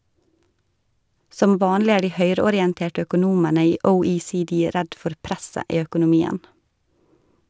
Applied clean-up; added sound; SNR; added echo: none; none; none; none.